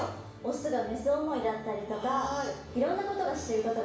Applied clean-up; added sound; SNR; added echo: none; none; none; reverberation time 0.7 s.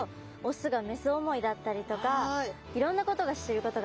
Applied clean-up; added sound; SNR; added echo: none; none; none; none.